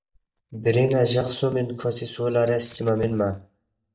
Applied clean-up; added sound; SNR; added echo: neural mask model DeepFilterNet 3.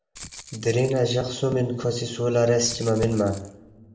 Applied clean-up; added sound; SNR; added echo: none; Rattle (instrument); 19 dB; reverberation time 0.8 s.